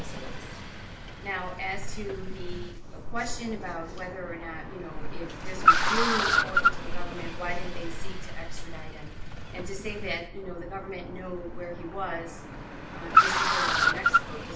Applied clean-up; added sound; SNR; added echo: none; Car; -3 dB; reverberation time 0.3 s.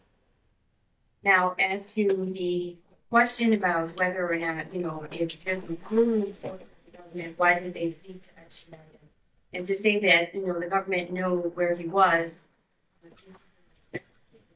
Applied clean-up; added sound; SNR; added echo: neural mask model DeepFilterNet 3.